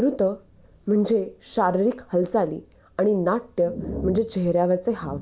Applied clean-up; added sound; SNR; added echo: none; none; none; none.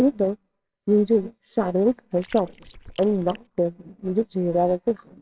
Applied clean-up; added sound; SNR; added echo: neural separator model SepFormer WHAMR!.